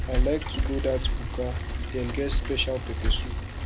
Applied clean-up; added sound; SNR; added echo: none; Bicycle; -2 dB; none.